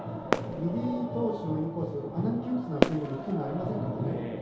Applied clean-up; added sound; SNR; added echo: none; Fireworks; 5 dB; reverberation time 0.8 s.